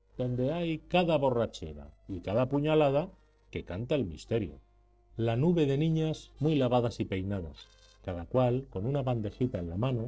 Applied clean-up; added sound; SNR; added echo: neural separator model SepFormer DNS4.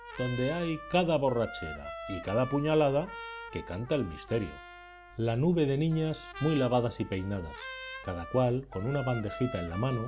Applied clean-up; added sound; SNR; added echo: none; Trumpet; 14 dB; none.